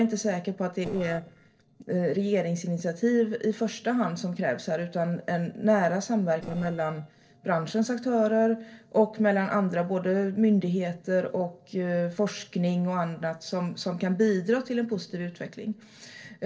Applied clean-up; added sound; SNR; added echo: neural separator model SepFormer DNS4.